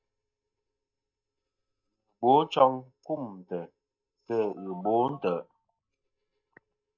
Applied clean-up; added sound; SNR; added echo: neural mask model DeepFilterNet 3.